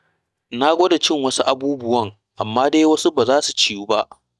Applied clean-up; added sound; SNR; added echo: neural mask model DeepFilterNet 3.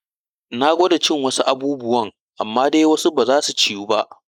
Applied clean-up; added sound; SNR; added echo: neural mask model Resemble Enhance denoiser.